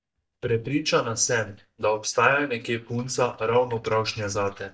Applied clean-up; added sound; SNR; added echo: neural mask model DeepFilterNet 3.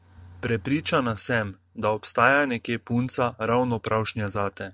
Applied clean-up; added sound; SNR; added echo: none; none; none; none.